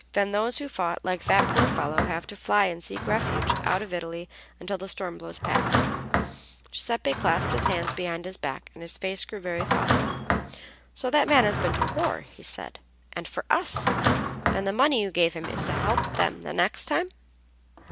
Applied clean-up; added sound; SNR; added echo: none; Drawer open or close; 2 dB; none.